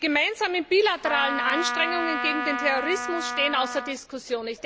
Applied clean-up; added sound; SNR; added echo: none; Trumpet; 5 dB; none.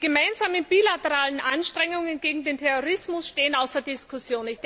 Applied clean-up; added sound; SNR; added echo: none; none; none; none.